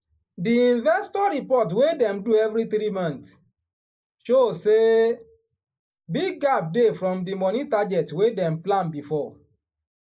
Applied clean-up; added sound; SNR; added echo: neural mask model Resemble Enhance denoiser.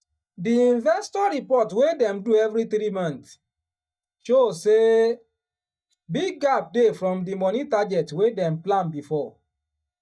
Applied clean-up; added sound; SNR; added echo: neural mask model DeepFilterNet 3.